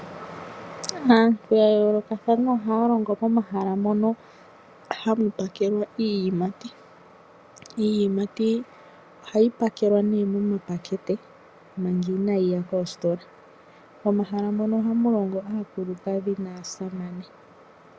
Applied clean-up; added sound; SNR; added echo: none; none; none; none.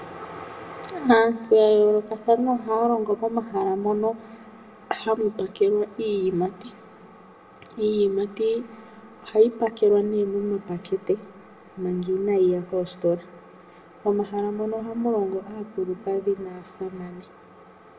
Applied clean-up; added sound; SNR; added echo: none; none; none; reverberation time 0.9 s.